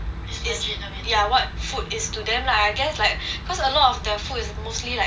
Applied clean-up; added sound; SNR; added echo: none; none; none; none.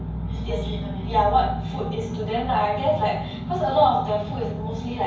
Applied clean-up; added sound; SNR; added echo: none; none; none; reverberation time 0.9 s.